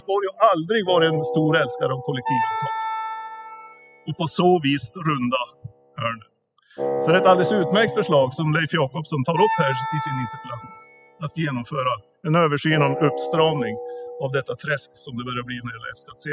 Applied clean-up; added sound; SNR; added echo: classical method spectral subtraction.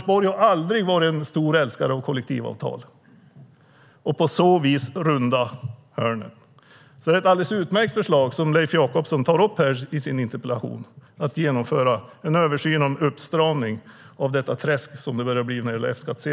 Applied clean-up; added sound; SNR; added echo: none; none; none; none.